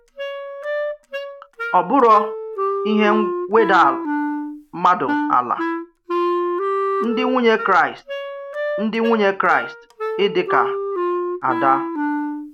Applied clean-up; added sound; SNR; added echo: none; Wind instrument, woodwind instrument; 4 dB; none.